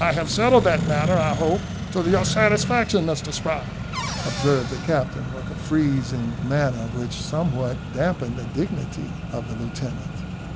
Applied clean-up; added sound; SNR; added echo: none; Cupboard open or close / Door + Accelerating, revving, vroom; 5 dB; none.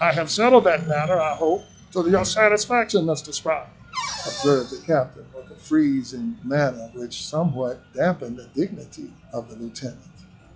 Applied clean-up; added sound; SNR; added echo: classical method log-MMSE.